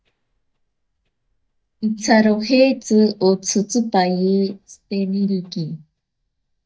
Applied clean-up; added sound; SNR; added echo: neural mask model DeepFilterNet 3.